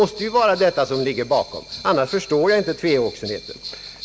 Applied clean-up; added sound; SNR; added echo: none; Bell; 15 dB; none.